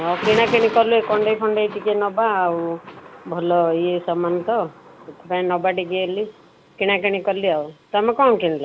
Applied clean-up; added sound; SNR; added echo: none; Thunder; 15 dB; none.